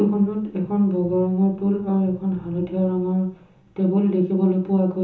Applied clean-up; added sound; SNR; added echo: none; none; none; reverberation time 1.2 s.